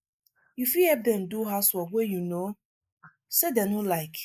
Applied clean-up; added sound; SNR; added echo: neural mask model Resemble Enhance denoiser.